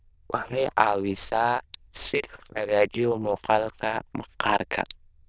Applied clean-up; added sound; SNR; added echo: neural diffusion model UNIVERSE++.